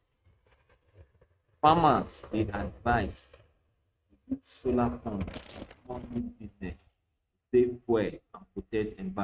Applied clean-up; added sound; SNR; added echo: neural mask model RNNoise.